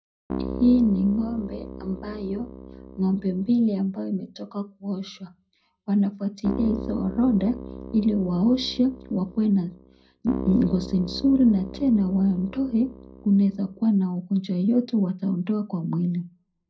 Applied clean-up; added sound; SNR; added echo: none; Keyboard (musical); 12 dB; reverberation time 0.2 s.